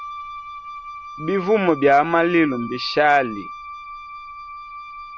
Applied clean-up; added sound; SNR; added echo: none; Wind instrument, woodwind instrument; 13 dB; none.